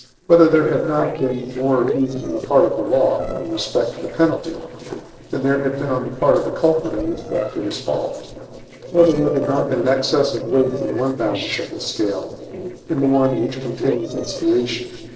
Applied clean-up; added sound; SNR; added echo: neural separator model SepFormer DNS4.